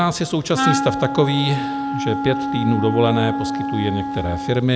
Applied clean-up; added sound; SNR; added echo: none; Wind instrument, woodwind instrument; 3 dB; none.